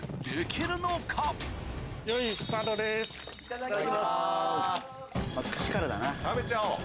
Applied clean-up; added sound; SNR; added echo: none; Wind / Fire + Trickle, dribble / Splash, splatter; 12 dB; none.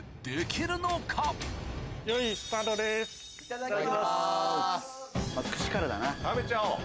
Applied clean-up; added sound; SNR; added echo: none; none; none; none.